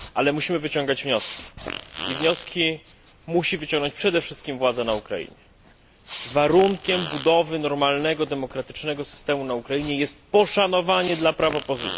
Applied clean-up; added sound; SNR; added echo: none; Fart; 13 dB; none.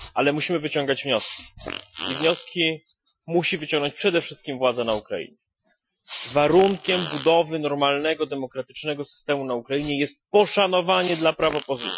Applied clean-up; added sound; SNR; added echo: classical method Wiener filter.